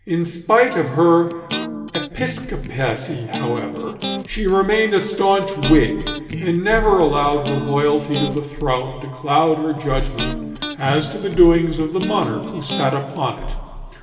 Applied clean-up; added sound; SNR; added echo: none; Electric guitar; 10 dB; reverberation time 2.0 s.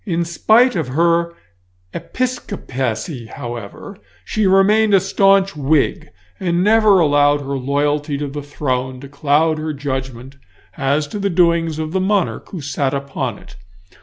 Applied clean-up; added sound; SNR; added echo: none; none; none; none.